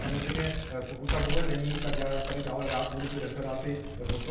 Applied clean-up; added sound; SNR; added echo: none; Tearing; -1 dB; reverberation time 0.9 s.